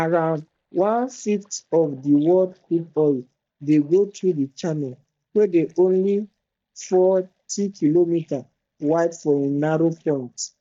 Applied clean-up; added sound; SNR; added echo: neural mask model DeepFilterNet 3.